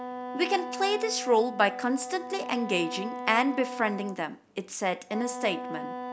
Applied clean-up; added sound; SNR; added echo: none; Wind instrument, woodwind instrument; 9 dB; none.